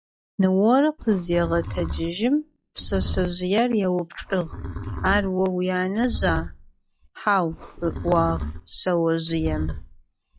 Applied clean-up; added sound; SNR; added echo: classical method log-MMSE.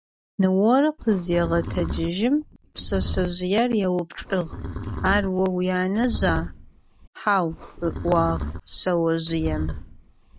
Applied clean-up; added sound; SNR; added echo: none; Livestock, farm animals, working animals; 8 dB; none.